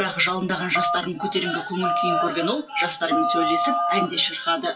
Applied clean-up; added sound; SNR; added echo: classical method WPE with log-MMSE.